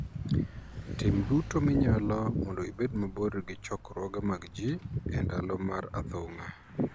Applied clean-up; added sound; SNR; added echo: none; Mechanisms / Bicycle; 15 dB; none.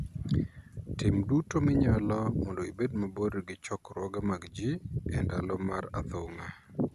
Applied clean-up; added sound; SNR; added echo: none; none; none; none.